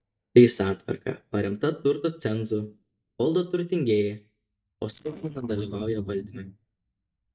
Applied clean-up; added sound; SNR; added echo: neural mask model DeepFilterNet 3.